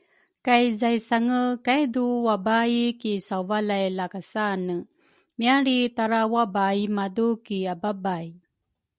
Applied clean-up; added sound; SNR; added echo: none; none; none; none.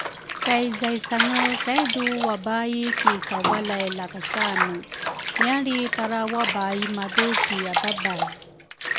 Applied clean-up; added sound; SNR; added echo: none; Bathtub (filling or washing) / Water; -1 dB; none.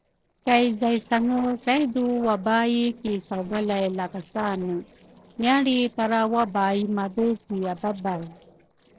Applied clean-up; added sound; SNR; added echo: neural separator model SepFormer DNS4.